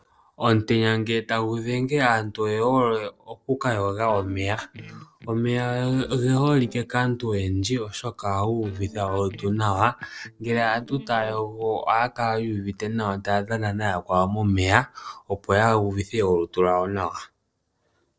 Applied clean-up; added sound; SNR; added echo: neural separator model SepFormer DNS4.